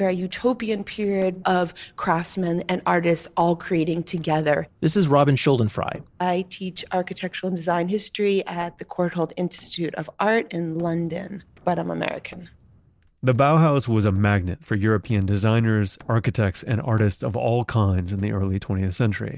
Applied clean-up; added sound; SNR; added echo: neural separator model SepFormer DNS4.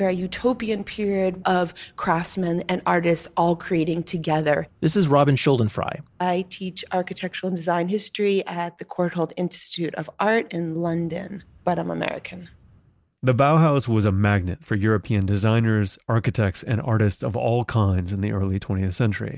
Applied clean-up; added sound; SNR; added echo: none; none; none; none.